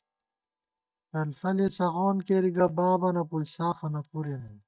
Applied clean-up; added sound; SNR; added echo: neural mask model DeepFilterNet 3.